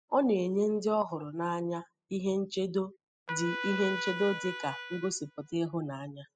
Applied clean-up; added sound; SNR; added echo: classical method spectral subtraction.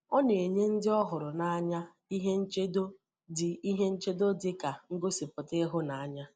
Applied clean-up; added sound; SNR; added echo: none; none; none; none.